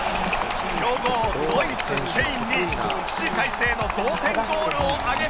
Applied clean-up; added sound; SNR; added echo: none; Liquid; 8 dB; none.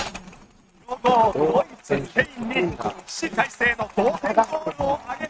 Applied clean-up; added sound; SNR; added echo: neural mask model RNNoise.